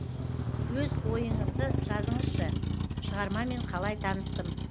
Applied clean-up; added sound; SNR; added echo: none; Motor vehicle (road); -5 dB; none.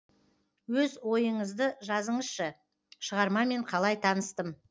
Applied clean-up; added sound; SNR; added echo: none; none; none; none.